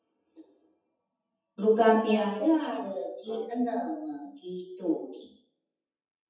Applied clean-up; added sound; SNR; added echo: classical method WPE with log-MMSE.